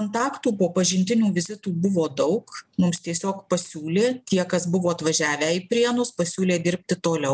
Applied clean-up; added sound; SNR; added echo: none; none; none; none.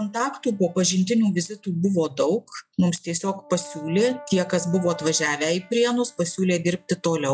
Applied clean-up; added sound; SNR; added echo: classical method log-MMSE.